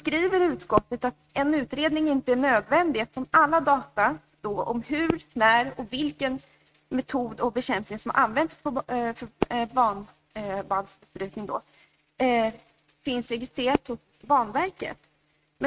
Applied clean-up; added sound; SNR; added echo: neural mask model RNNoise.